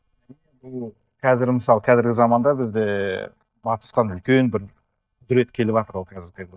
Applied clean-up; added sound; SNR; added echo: neural mask model DeepFilterNet 3.